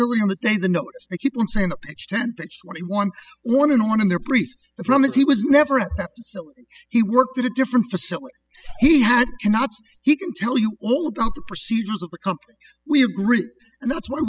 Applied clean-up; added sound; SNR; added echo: classical method spectral subtraction.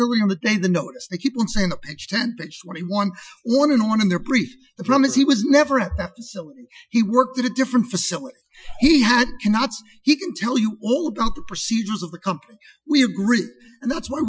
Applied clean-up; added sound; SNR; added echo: classical method Wiener filter.